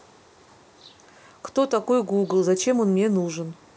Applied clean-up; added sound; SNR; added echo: none; none; none; none.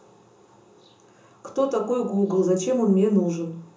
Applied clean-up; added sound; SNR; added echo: none; none; none; reverberation time 0.8 s.